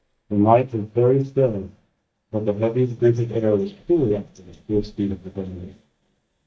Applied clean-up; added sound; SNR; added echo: neural mask model DeepFilterNet 3.